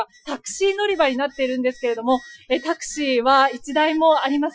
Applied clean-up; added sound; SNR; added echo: classical method Wiener filter.